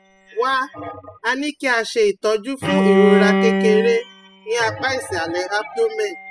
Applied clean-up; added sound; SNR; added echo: classical method spectral subtraction.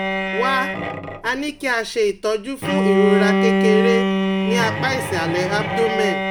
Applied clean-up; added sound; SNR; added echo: none; Bowed string instrument; -1 dB; none.